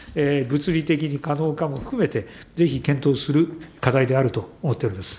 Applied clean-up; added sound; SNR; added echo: none; none; none; none.